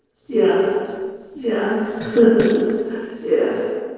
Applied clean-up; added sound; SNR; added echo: neural separator model SepFormer DNS4.